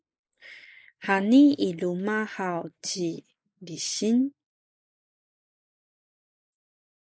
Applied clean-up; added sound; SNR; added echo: neural mask model Resemble Enhance denoiser.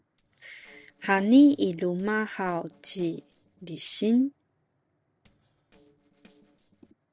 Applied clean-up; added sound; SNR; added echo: neural separator model SepFormer DNS4.